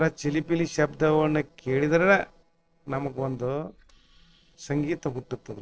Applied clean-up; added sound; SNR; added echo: neural separator model SepFormer DNS4.